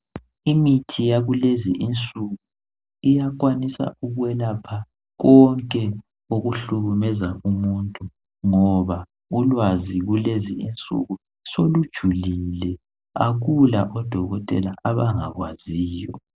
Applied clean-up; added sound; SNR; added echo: none; none; none; none.